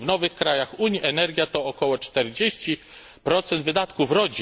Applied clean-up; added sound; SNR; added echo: none; none; none; none.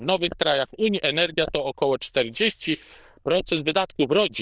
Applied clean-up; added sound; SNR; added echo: neural diffusion model UNIVERSE++.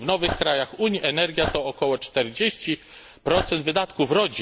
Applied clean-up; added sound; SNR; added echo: none; Dog; 11 dB; none.